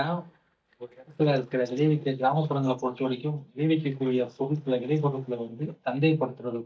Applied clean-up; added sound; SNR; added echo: neural mask model DeepFilterNet 3.